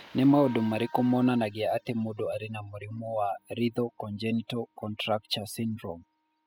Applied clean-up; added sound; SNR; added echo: classical method spectral subtraction.